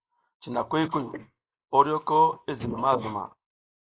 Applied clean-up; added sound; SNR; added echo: neural mask model Resemble Enhance denoiser.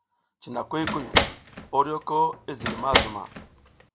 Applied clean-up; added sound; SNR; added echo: none; Slam; -1 dB; none.